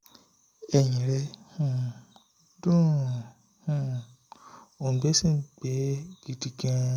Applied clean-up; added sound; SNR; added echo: none; none; none; none.